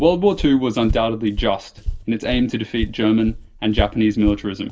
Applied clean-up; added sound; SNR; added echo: none; Walk, footsteps; 9 dB; reverberation time 0.2 s.